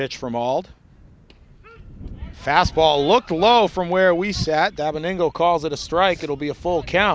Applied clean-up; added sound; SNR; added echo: none; none; none; none.